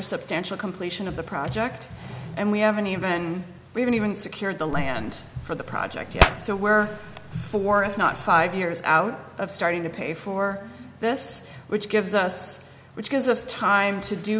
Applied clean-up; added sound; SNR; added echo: none; Hands; 4 dB; none.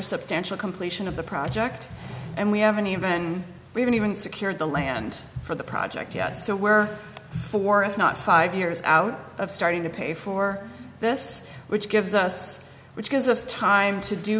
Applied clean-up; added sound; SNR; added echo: none; none; none; none.